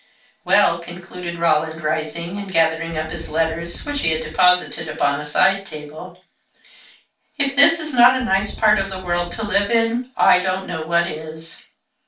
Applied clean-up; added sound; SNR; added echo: none; Wind; 15 dB; reverberation time 0.2 s.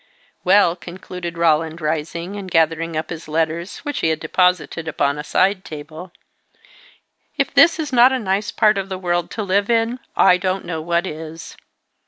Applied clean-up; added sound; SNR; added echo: none; none; none; none.